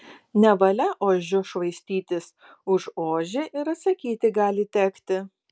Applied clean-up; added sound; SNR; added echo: none; none; none; none.